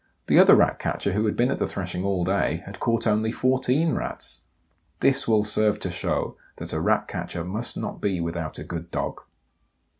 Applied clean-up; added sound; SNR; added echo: none; none; none; none.